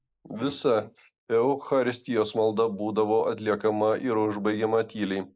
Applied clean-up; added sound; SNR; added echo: neural mask model Resemble Enhance denoiser.